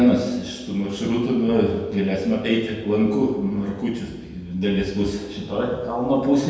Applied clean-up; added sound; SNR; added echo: none; none; none; reverberation time 1.1 s.